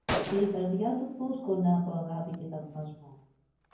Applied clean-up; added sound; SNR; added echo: none; Gunshot, gunfire; 9 dB; reverberation time 0.9 s.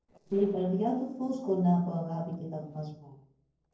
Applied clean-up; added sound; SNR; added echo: neural separator model SepFormer DNS4.